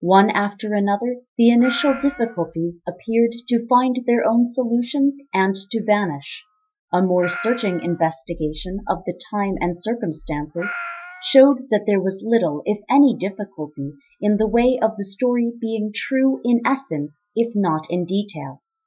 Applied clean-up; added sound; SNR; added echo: classical method Wiener filter.